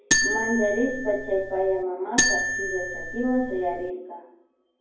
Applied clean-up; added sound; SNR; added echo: none; Marimba, xylophone; 0 dB; reverberation time 0.9 s.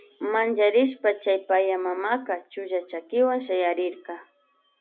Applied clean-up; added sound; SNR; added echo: none; none; none; none.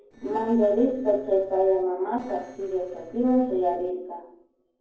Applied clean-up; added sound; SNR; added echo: neural separator model SepFormer DNS4.